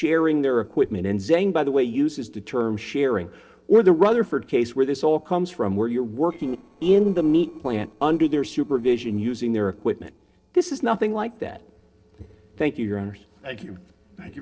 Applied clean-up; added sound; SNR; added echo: neural separator model SepFormer DNS4.